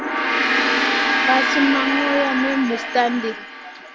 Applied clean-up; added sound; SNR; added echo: none; Gong; -2 dB; none.